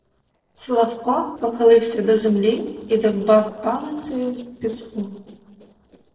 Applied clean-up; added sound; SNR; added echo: neural separator model SepFormer DNS4.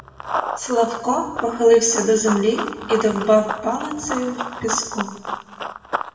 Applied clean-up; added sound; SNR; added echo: none; Run; 8 dB; reverberation time 1.1 s.